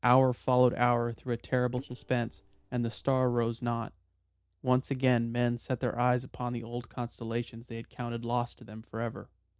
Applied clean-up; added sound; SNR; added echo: neural separator model SepFormer DNS4.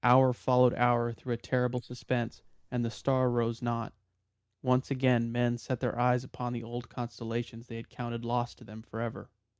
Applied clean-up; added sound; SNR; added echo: neural mask model Resemble Enhance denoiser.